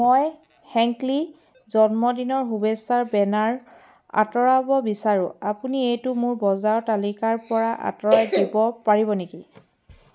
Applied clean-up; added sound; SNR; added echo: none; none; none; none.